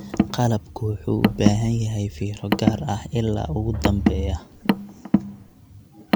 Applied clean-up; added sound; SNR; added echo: none; Car; 0 dB; none.